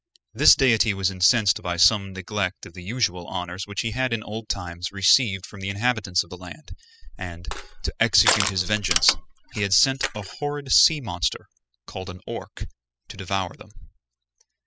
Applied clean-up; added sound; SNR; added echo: classical method spectral subtraction.